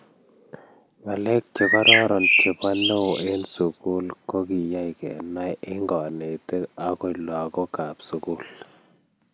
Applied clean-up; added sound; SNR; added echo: none; Bird; -4 dB; none.